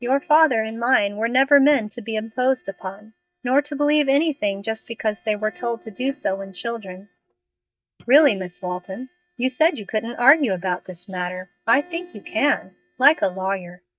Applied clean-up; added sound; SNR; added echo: neural mask model DeepFilterNet 3.